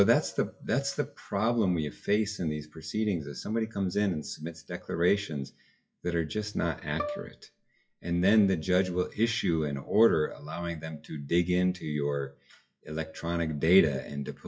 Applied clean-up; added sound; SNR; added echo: classical method WPE with log-MMSE.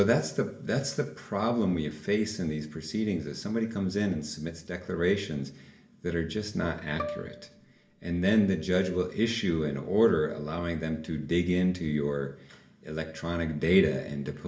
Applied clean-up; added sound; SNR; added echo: none; Bowed string instrument; 15 dB; reverberation time 0.5 s.